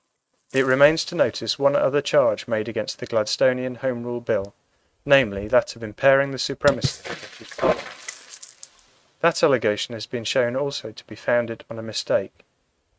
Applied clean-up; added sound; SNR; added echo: neural mask model RNNoise.